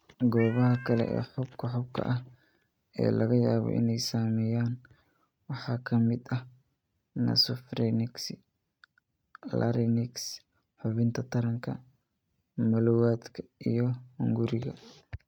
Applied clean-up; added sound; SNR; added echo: neural mask model RNNoise.